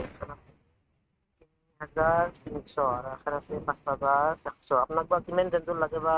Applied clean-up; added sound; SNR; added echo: neural mask model RNNoise.